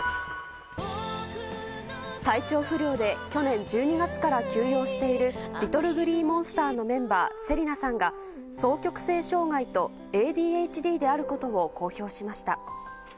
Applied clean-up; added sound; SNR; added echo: none; none; none; none.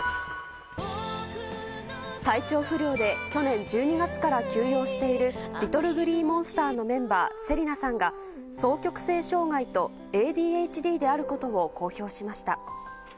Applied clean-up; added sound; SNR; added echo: none; Glockenspiel; 16 dB; none.